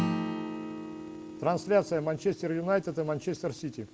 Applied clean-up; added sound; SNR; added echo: none; Acoustic guitar / Strum; 7 dB; none.